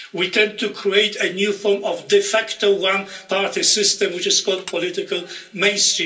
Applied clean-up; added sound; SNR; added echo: none; Tap / Dishes, pots, and pans; 17 dB; reverberation time 0.3 s.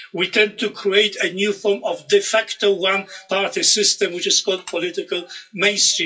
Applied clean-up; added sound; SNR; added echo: classical method WPE with log-MMSE.